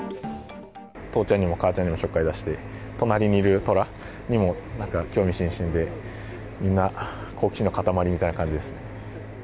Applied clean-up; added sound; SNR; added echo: none; none; none; none.